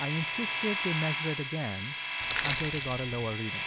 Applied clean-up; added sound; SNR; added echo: none; Crushing + Domestic sounds, home sounds; 0 dB; none.